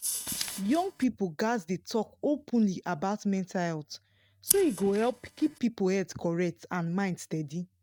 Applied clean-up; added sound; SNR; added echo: neural mask model RNNoise.